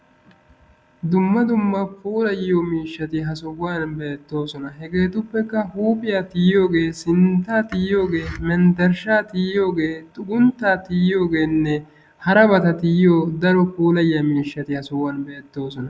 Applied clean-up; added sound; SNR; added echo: none; none; none; none.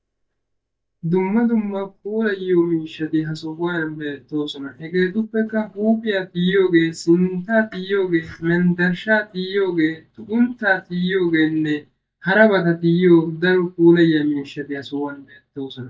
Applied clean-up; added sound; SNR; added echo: neural mask model DeepFilterNet 3.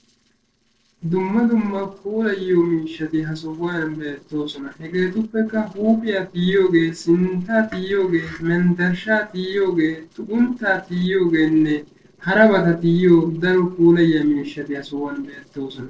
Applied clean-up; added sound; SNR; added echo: neural separator model SepFormer DNS4.